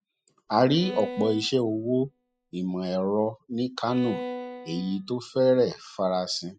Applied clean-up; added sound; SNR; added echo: classical method spectral subtraction.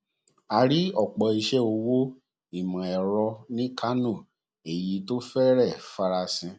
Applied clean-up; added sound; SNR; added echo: none; none; none; none.